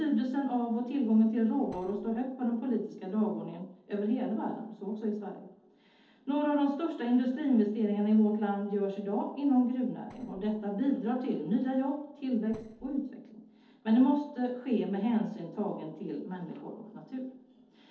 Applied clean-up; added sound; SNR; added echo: neural separator model SepFormer DNS4.